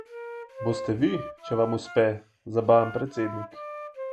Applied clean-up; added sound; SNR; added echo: none; Wind instrument, woodwind instrument; 12 dB; none.